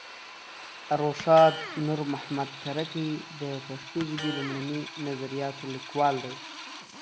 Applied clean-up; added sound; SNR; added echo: none; Electric guitar + Drill; 12 dB; none.